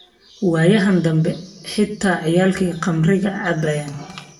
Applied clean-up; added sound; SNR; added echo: none; none; none; reverberation time 0.5 s.